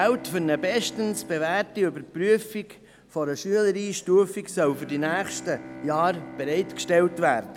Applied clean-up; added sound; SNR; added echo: none; Bowed string instrument; 17 dB; none.